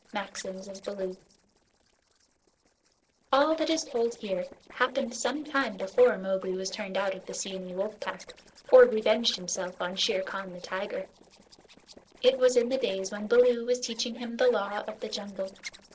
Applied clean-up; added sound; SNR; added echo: neural separator model SepFormer DNS4.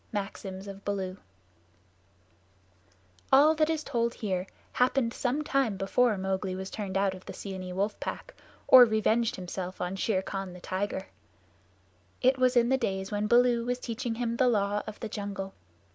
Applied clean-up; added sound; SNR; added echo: none; none; none; none.